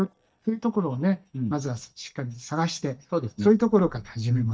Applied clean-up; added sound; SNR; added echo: neural mask model DeepFilterNet 3.